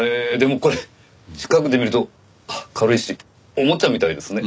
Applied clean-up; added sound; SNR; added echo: none; none; none; none.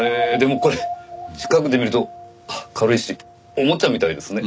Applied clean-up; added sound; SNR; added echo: none; Guitar; 10 dB; none.